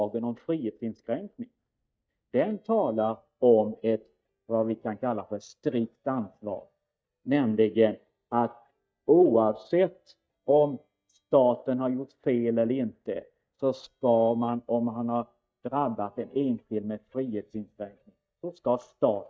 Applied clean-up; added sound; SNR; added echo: neural mask model DeepFilterNet 3.